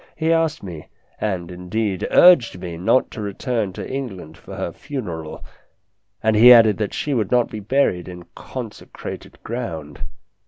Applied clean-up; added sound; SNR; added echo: none; none; none; none.